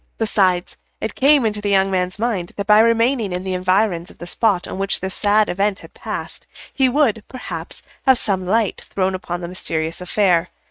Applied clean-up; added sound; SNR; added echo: neural mask model RNNoise.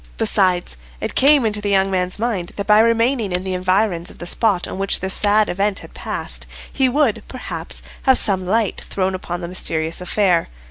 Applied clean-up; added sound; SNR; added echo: none; Shatter; 8 dB; none.